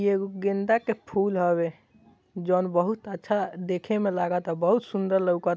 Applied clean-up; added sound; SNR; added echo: none; none; none; none.